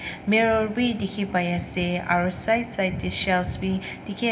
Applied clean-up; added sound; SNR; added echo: none; none; none; reverberation time 0.9 s.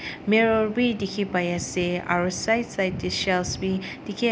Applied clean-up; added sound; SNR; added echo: none; none; none; none.